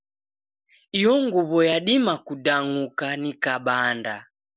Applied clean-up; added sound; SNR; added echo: none; none; none; none.